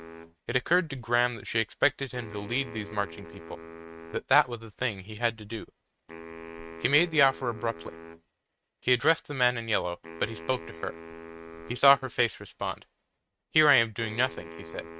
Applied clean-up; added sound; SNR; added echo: neural mask model RNNoise.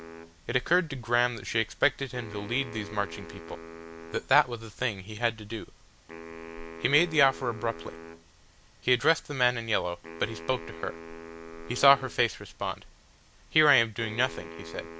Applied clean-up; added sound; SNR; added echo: none; Wind instrument, woodwind instrument; 15 dB; none.